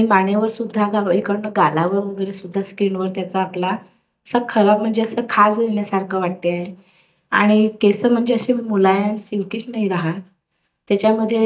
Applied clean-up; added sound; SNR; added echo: neural mask model DeepFilterNet 3.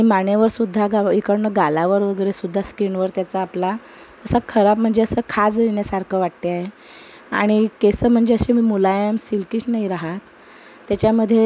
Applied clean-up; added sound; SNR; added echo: none; none; none; none.